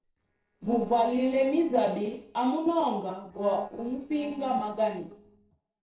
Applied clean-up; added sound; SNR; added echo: neural separator model SepFormer DNS4.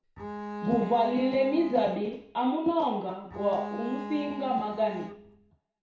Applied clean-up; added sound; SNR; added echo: none; Bowed string instrument; 10 dB; reverberation time 0.6 s.